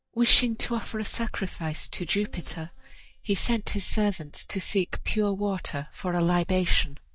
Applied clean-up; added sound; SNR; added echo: neural mask model DeepFilterNet 3.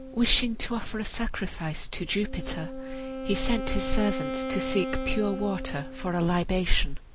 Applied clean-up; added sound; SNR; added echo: none; Wind instrument, woodwind instrument; 9 dB; none.